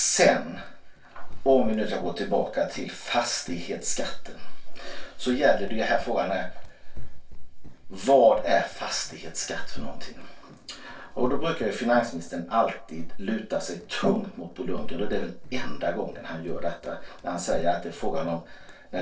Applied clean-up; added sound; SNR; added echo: neural separator model SepFormer DNS4.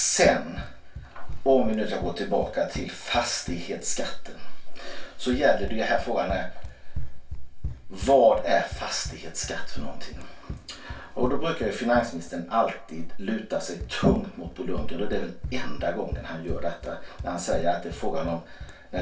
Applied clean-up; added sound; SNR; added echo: none; Run; 15 dB; reverberation time 0.2 s.